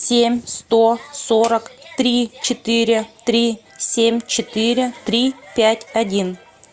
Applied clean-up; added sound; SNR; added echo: none; none; none; none.